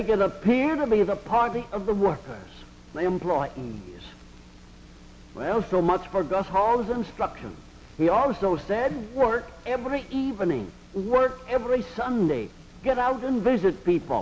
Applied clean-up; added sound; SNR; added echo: none; none; none; none.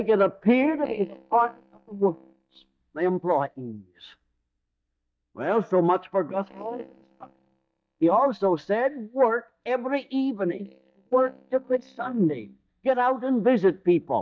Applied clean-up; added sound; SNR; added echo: neural mask model DeepFilterNet 3.